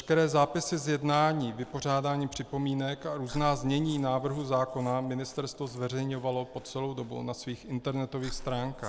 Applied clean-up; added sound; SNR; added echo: none; Chewing, mastication; 18 dB; none.